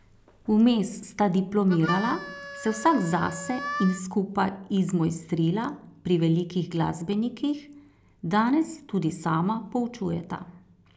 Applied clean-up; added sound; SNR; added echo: none; Harmonica; 10 dB; none.